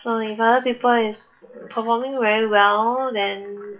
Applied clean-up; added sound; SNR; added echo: classical method WPE with log-MMSE.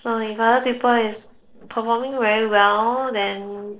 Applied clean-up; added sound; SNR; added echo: neural separator model SepFormer DNS4.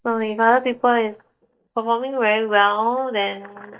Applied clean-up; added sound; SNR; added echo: neural mask model DeepFilterNet 3.